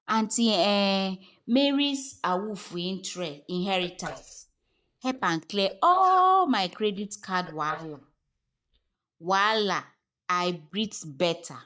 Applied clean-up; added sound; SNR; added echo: neural mask model DeepFilterNet 3.